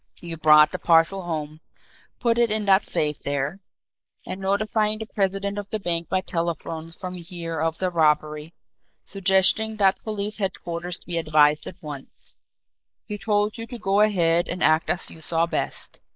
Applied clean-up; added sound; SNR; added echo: neural mask model Resemble Enhance denoiser.